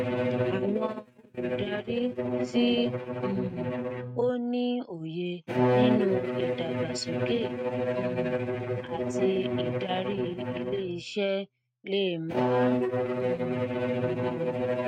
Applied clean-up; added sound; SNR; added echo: neural mask model RNNoise.